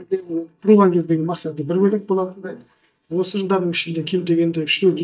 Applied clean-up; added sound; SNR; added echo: neural mask model DeepFilterNet 3.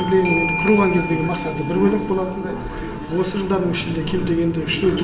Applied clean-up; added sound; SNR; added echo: none; Bell / Doorbell; 10 dB; reverberation time 1.2 s.